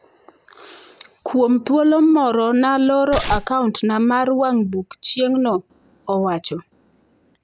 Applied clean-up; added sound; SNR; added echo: none; Tearing; 6 dB; none.